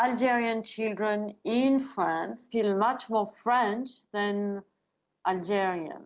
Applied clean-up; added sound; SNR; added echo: none; none; none; none.